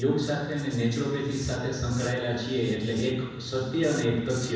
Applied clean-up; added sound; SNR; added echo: none; Writing; 20 dB; reverberation time 1.1 s.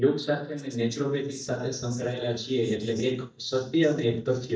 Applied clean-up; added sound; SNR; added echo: neural mask model DeepFilterNet 3.